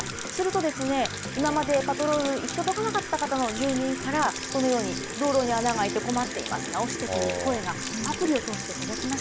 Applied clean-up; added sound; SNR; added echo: none; Sink (filling or washing) / Water tap, faucet; 8 dB; none.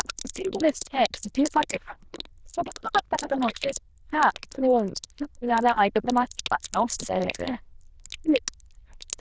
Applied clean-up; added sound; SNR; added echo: neural diffusion model UNIVERSE++.